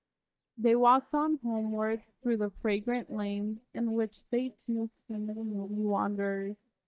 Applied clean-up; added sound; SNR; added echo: neural mask model DeepFilterNet 3.